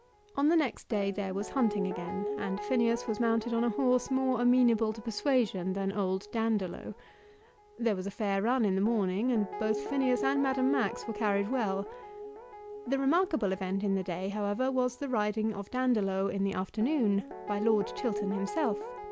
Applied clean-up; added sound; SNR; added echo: none; Guitar; 10 dB; none.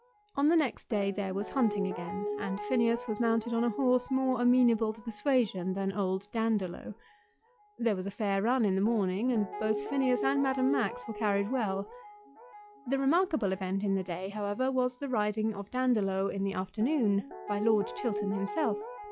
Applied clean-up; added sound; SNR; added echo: classical method log-MMSE.